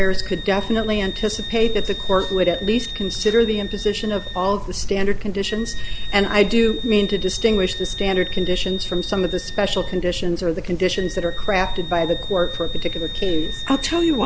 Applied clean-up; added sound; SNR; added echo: none; Wind instrument, woodwind instrument; 13 dB; none.